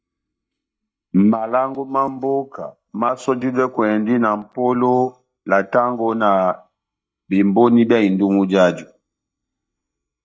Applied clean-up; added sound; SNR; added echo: neural mask model DeepFilterNet 3.